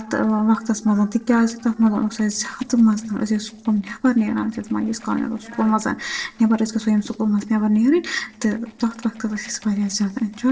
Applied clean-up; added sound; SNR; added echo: neural separator model SepFormer DNS4.